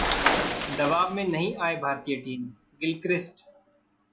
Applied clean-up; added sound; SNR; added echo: none; Shatter; 0 dB; none.